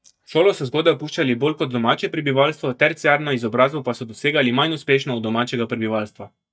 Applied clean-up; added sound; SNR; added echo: neural mask model DeepFilterNet 3.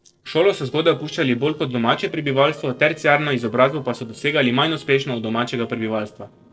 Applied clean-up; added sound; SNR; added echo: neural separator model SepFormer DNS4.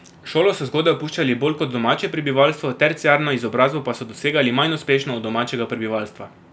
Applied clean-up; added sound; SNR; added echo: none; none; none; none.